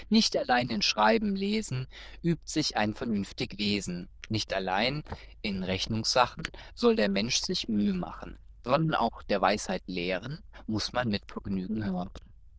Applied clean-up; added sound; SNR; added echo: neural diffusion model UNIVERSE++.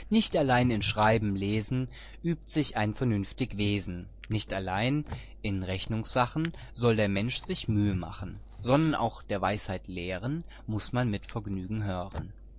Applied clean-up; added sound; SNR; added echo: none; Drawer open or close; 17 dB; none.